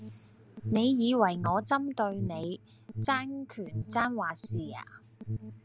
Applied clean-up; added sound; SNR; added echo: none; Alarm; 9 dB; none.